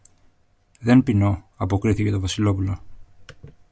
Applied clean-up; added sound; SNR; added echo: none; none; none; none.